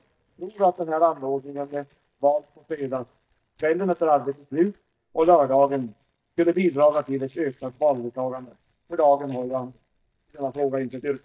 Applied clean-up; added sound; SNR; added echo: neural mask model DeepFilterNet 3.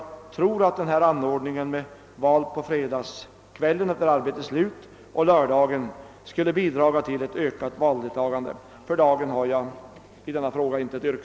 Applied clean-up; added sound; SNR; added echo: none; none; none; none.